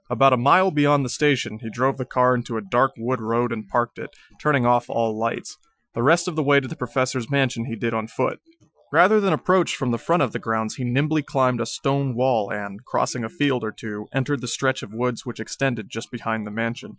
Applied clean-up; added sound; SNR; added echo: classical method Wiener filter.